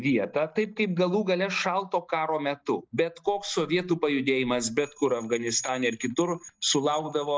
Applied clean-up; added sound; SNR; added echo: neural mask model DeepFilterNet 3.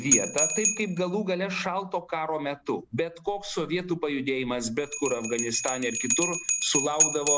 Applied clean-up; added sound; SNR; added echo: none; Bell; 1 dB; none.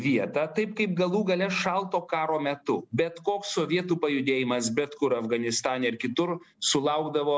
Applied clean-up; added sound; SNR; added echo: none; none; none; none.